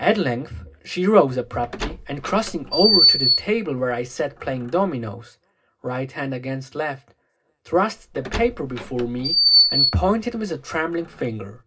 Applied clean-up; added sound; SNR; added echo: none; Door; -1 dB; reverberation time 0.4 s.